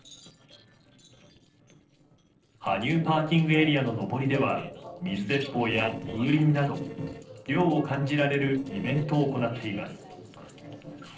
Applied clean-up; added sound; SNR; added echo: neural separator model SepFormer DNS4.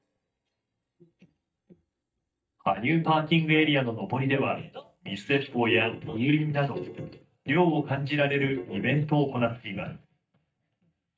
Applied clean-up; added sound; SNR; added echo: neural mask model DeepFilterNet 3.